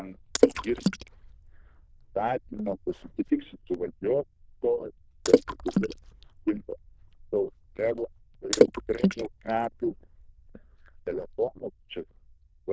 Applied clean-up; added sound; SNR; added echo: neural diffusion model UNIVERSE++.